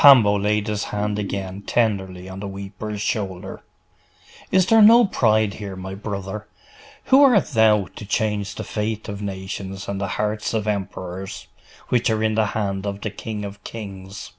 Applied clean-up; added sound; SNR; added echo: none; none; none; none.